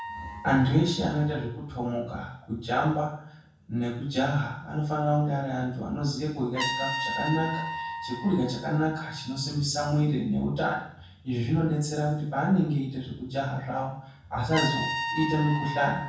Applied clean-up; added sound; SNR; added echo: none; Trumpet; 10 dB; reverberation time 0.6 s.